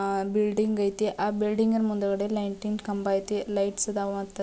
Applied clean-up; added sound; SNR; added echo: none; none; none; none.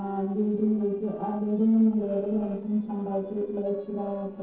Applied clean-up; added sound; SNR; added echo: neural separator model SepFormer DNS4.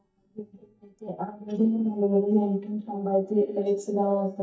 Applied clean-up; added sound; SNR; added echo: neural mask model DeepFilterNet 3.